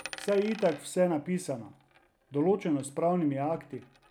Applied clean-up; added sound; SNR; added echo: none; Coin (dropping); 20 dB; none.